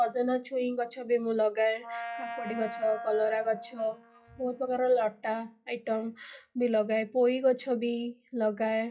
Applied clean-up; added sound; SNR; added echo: classical method WPE with log-MMSE.